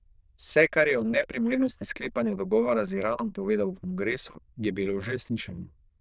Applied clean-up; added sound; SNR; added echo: neural diffusion model UNIVERSE++.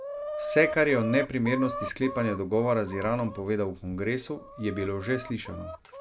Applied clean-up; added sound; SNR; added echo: none; Chicken, rooster; 10 dB; none.